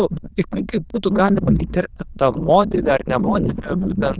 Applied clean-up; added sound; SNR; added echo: neural diffusion model UNIVERSE++.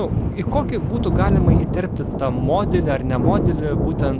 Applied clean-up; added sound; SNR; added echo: none; Thunder; -3 dB; none.